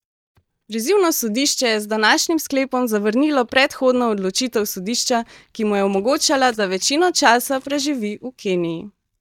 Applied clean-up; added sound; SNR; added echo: neural mask model DeepFilterNet 3.